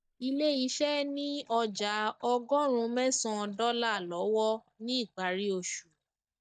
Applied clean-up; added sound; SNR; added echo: neural mask model DeepFilterNet 3.